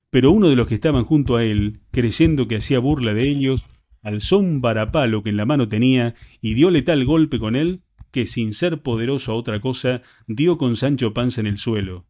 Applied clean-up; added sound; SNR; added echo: neural mask model DeepFilterNet 3.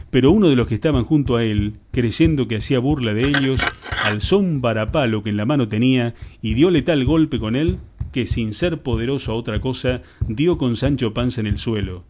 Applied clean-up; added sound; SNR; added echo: none; Glass + Run; 10 dB; none.